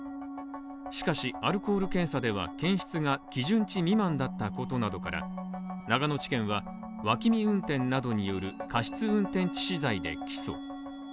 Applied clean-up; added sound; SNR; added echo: none; none; none; none.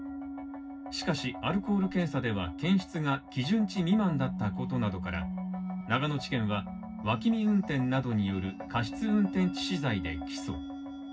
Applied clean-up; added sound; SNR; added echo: none; none; none; reverberation time 0.4 s.